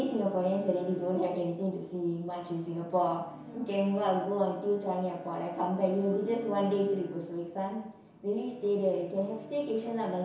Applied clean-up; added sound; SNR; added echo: none; Bowed string instrument; 19 dB; reverberation time 0.7 s.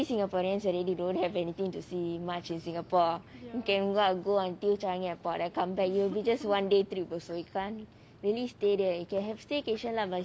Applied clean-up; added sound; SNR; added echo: none; none; none; none.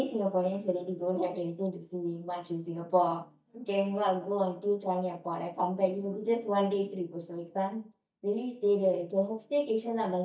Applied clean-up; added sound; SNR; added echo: neural mask model DeepFilterNet 3.